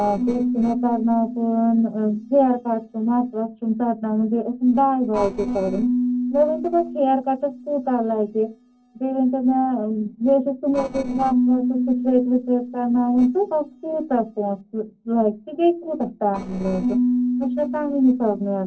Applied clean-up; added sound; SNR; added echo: neural separator model SepFormer DNS4.